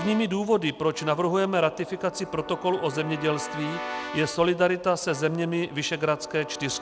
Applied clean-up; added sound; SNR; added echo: none; Keyboard (musical) / Brass instrument; 13 dB; none.